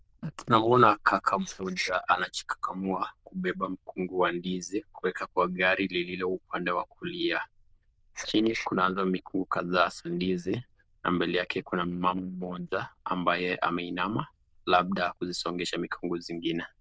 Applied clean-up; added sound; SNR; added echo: neural diffusion model UNIVERSE++.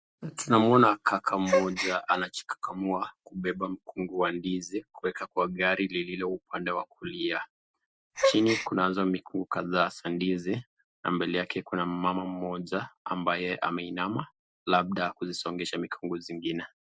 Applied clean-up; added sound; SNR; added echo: none; Gasp; 4 dB; none.